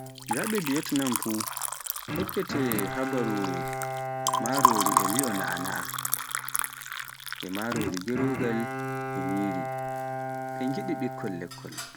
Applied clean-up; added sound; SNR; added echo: none; Bowed string instrument + Liquid; -2 dB; none.